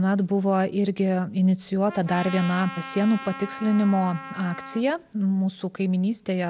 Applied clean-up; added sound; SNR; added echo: none; Trumpet; 14 dB; none.